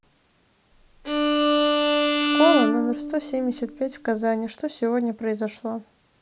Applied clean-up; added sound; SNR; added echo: none; Bowed string instrument; -3 dB; none.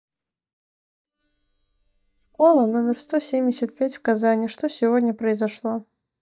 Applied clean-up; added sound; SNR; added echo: neural mask model DeepFilterNet 3.